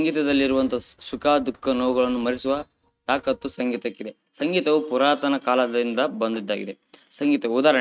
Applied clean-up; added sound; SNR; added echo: neural mask model RNNoise.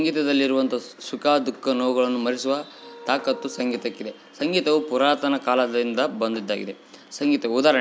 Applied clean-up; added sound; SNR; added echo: none; none; none; none.